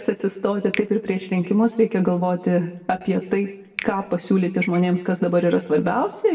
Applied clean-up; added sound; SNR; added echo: none; Finger snapping; 20 dB; reverberation time 0.9 s.